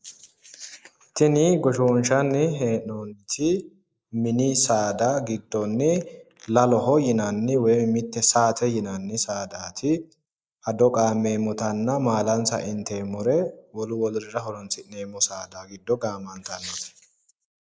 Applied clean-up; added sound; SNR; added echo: neural mask model Resemble Enhance denoiser.